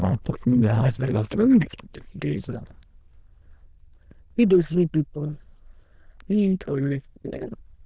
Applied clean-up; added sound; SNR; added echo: neural diffusion model UNIVERSE++.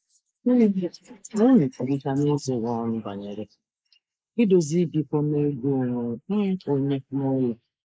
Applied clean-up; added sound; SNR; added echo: neural mask model Resemble Enhance denoiser.